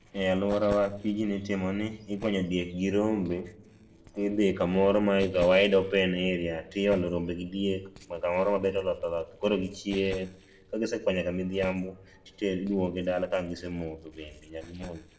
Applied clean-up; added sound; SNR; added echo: neural separator model SepFormer DNS4.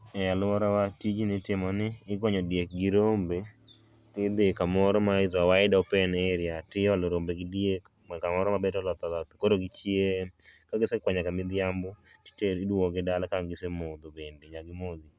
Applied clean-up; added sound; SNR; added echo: none; none; none; none.